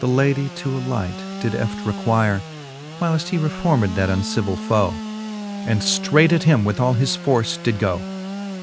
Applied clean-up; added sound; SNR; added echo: none; Sawing / Engine; 10 dB; none.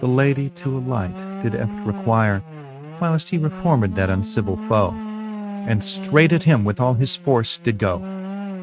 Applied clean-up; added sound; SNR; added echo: neural mask model RNNoise.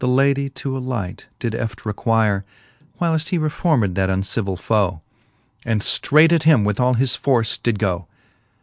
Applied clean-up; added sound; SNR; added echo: none; none; none; none.